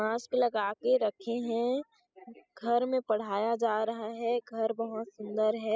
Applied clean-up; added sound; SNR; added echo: classical method spectral subtraction.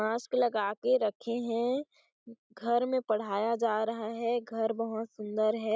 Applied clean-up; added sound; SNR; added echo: none; none; none; none.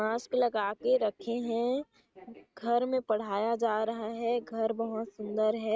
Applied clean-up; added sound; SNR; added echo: neural mask model RNNoise.